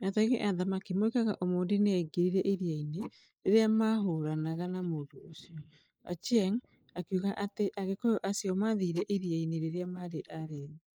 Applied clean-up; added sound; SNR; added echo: neural mask model Resemble Enhance denoiser.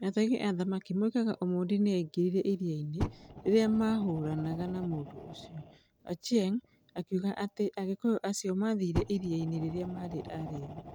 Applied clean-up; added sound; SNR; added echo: none; Fire; 13 dB; none.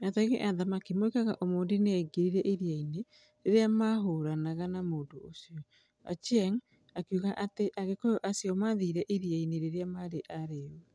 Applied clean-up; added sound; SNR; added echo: none; none; none; none.